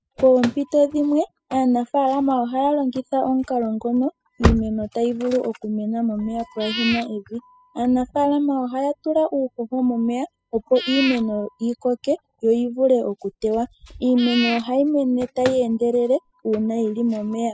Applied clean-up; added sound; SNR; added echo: classical method spectral subtraction.